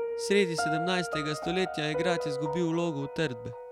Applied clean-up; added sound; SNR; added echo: none; Piano; 3 dB; none.